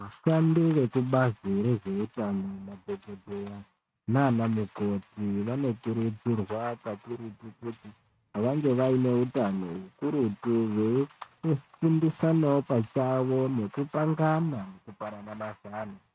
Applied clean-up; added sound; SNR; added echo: neural mask model RNNoise.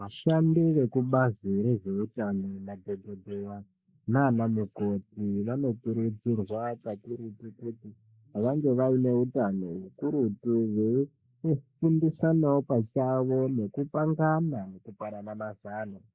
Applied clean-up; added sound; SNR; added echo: neural mask model Resemble Enhance denoiser.